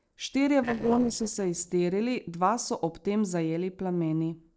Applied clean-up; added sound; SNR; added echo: neural separator model SepFormer DNS4.